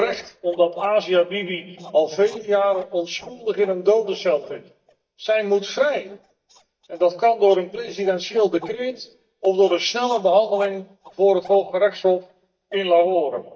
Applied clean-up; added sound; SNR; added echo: neural mask model DeepFilterNet 3.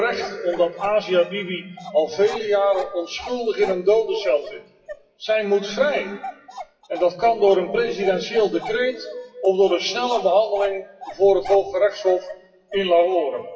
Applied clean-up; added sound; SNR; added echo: classical method WPE with log-MMSE.